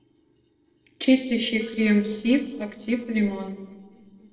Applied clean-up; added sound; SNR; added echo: neural separator model SepFormer DNS4.